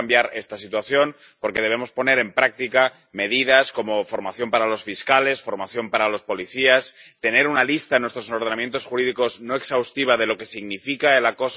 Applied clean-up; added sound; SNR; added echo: none; none; none; none.